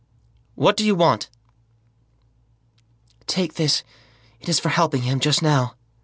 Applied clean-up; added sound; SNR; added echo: none; none; none; none.